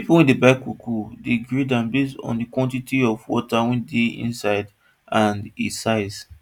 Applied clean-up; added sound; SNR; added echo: none; none; none; none.